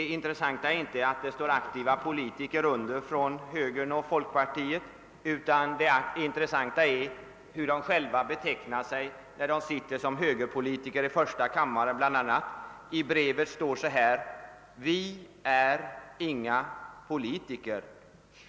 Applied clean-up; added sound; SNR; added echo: none; none; none; none.